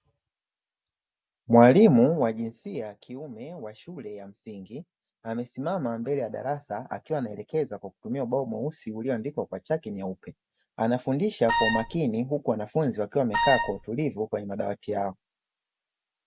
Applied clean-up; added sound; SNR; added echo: none; Wind instrument, woodwind instrument; 0 dB; none.